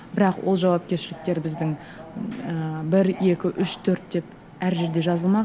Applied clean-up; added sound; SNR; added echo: none; Subway, metro, underground; 18 dB; none.